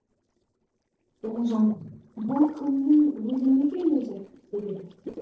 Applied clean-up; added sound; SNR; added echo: neural separator model SepFormer DNS4.